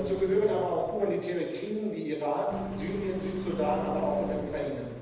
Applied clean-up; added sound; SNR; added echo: none; Engine; 8 dB; reverberation time 1.1 s.